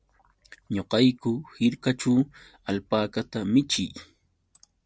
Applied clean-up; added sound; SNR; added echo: none; none; none; none.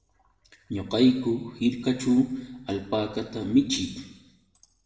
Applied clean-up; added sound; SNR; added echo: none; none; none; reverberation time 0.9 s.